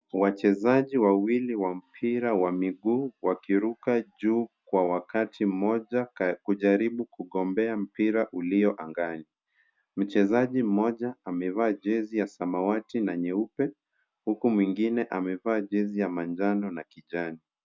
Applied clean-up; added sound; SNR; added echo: none; none; none; none.